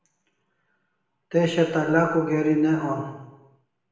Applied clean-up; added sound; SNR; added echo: none; none; none; reverberation time 0.9 s.